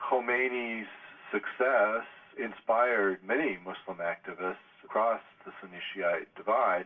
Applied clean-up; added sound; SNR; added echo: none; none; none; reverberation time 0.2 s.